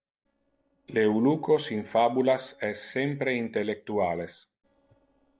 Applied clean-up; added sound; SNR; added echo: neural separator model SepFormer DNS4.